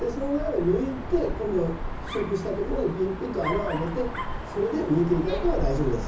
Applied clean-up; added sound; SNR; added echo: none; Dog; 5 dB; reverberation time 0.6 s.